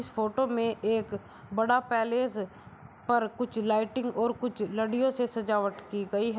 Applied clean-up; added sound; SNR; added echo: none; none; none; none.